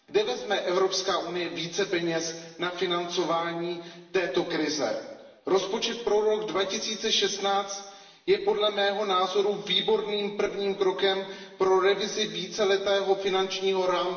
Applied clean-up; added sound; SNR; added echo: none; none; none; reverberation time 1.1 s.